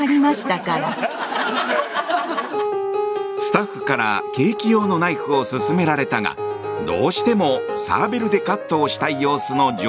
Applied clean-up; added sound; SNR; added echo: none; none; none; none.